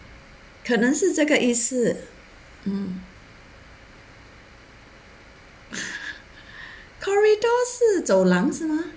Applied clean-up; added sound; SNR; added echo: none; none; none; none.